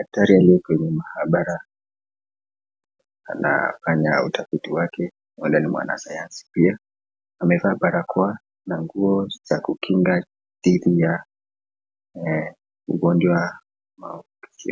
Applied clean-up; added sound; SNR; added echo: none; none; none; none.